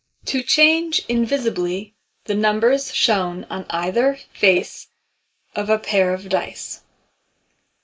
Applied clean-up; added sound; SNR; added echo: neural mask model Resemble Enhance denoiser.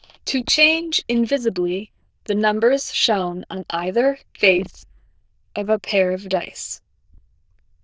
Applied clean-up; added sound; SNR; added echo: neural diffusion model UNIVERSE++.